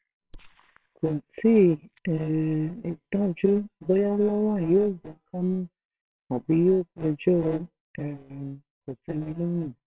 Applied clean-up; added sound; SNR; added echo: neural separator model SepFormer WHAMR!.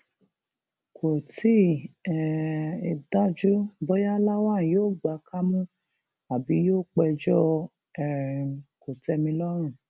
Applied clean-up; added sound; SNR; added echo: none; none; none; none.